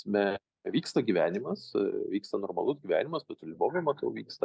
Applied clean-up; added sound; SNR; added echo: none; none; none; none.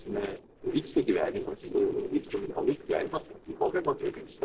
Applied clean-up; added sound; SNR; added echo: neural separator model SepFormer DNS4.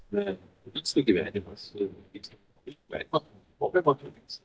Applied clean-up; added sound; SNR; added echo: neural mask model DeepFilterNet 3.